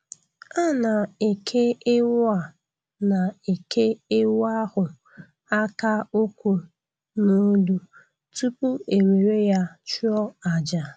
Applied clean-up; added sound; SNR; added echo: none; none; none; none.